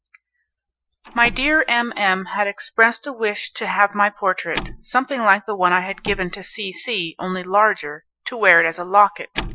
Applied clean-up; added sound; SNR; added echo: classical method Wiener filter.